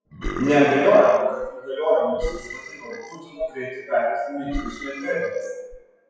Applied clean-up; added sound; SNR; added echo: classical method WPE with log-MMSE.